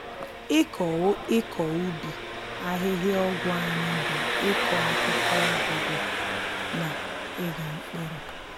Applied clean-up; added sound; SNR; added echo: none; Engine; 0 dB; none.